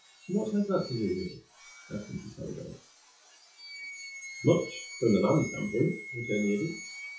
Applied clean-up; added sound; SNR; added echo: classical method WPE with log-MMSE.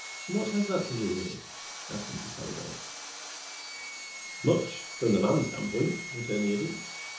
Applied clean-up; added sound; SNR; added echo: none; Sawing; 9 dB; reverberation time 0.6 s.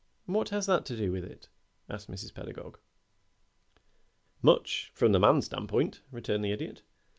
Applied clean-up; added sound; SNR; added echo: none; none; none; none.